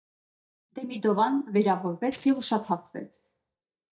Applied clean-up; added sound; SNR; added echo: neural mask model DeepFilterNet 3.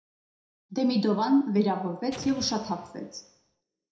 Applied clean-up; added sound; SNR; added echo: none; Explosion; 18 dB; reverberation time 0.5 s.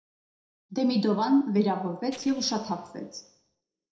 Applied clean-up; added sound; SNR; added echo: neural separator model SepFormer DNS4.